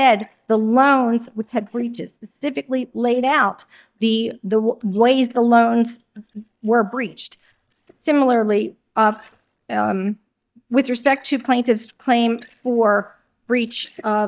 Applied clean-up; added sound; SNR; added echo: neural mask model DeepFilterNet 3.